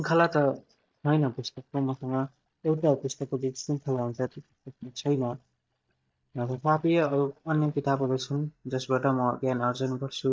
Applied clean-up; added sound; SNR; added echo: neural mask model DeepFilterNet 3.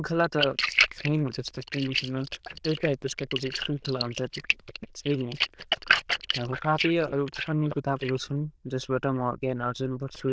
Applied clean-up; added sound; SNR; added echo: neural diffusion model UNIVERSE++.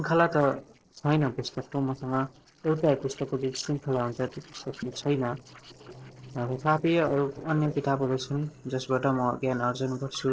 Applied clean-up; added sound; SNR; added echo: neural separator model SepFormer DNS4.